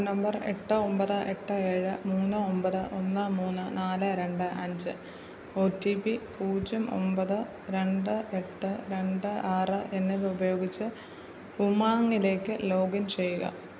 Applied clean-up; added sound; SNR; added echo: none; none; none; none.